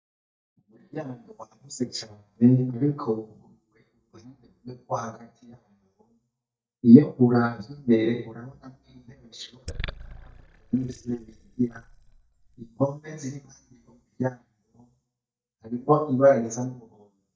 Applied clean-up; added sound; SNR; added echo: neural mask model DeepFilterNet 3.